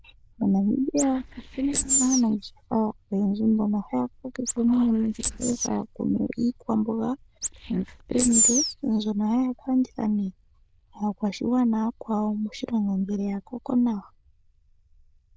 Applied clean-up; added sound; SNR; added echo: neural diffusion model UNIVERSE++.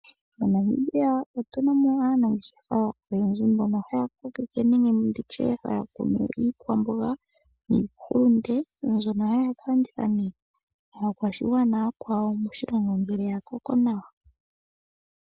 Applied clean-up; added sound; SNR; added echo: none; none; none; none.